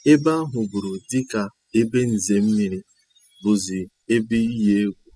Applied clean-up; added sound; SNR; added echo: classical method spectral subtraction.